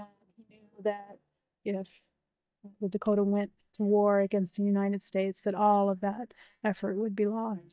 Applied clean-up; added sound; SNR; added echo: neural mask model DeepFilterNet 3.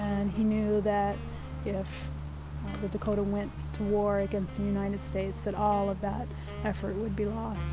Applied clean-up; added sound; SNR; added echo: none; Wind instrument, woodwind instrument; 19 dB; none.